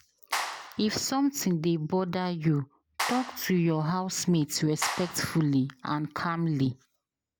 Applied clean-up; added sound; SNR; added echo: none; Clapping; 8 dB; none.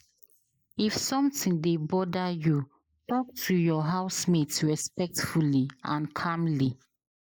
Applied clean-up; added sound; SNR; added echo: neural mask model Resemble Enhance denoiser.